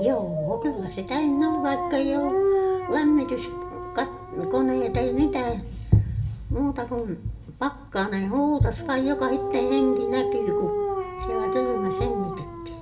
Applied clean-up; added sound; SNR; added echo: none; Dog; 3 dB; reverberation time 0.5 s.